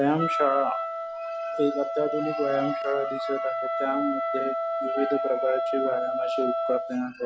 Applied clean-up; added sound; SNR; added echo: none; Wind instrument, woodwind instrument; 1 dB; none.